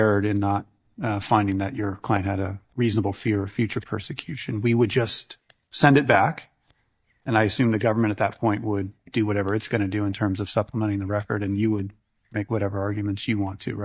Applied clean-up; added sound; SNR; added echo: neural mask model DeepFilterNet 3.